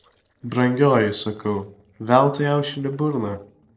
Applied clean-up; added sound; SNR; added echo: neural separator model SepFormer DNS4.